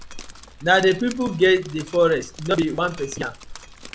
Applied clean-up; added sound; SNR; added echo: none; Drip; 17 dB; none.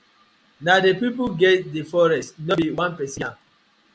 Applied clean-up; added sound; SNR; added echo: none; none; none; none.